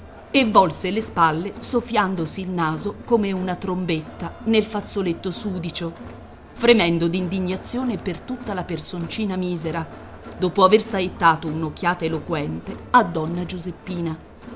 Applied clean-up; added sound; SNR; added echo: none; Crowd; 16 dB; none.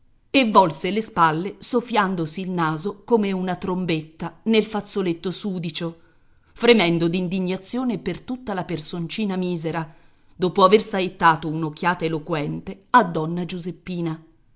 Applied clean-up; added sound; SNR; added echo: none; none; none; none.